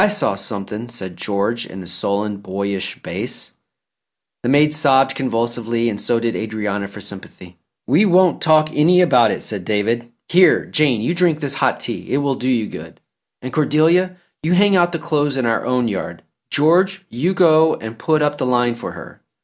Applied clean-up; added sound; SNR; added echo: none; none; none; none.